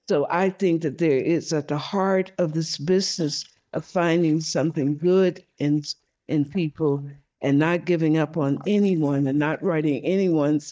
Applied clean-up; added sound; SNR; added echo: neural mask model DeepFilterNet 3.